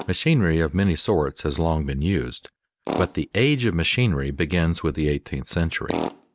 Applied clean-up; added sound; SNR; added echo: none; Tools; 13 dB; none.